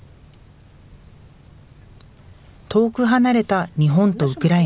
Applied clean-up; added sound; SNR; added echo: none; none; none; none.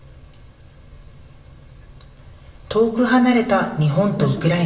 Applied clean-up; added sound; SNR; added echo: none; none; none; reverberation time 1.0 s.